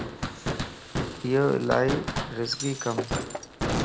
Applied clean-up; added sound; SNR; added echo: none; Shatter + Fireworks; 3 dB; none.